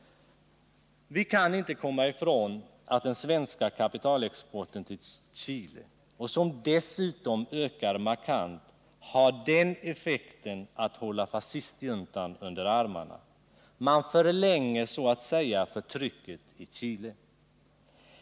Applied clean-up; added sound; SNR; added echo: none; none; none; none.